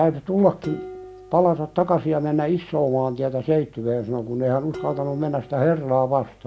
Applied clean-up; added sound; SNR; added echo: none; Dishes, pots, and pans; 20 dB; none.